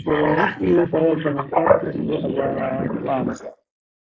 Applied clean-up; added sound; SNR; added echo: neural mask model Resemble Enhance denoiser.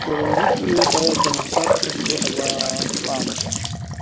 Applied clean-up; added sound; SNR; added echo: none; Trickle, dribble / Bathtub (filling or washing) / Sink (filling or washing) / Gurgling; -5 dB; none.